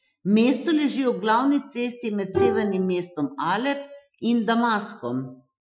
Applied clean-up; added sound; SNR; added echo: classical method Wiener filter.